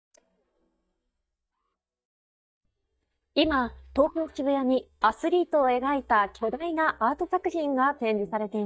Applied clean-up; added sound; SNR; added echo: neural mask model DeepFilterNet 3.